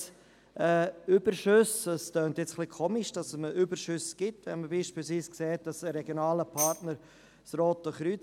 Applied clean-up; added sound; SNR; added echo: none; Tambourine; 8 dB; none.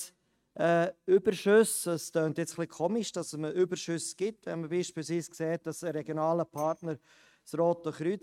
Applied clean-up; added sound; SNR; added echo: neural mask model RNNoise.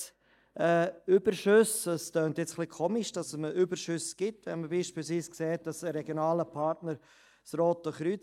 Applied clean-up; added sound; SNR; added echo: neural mask model DeepFilterNet 3.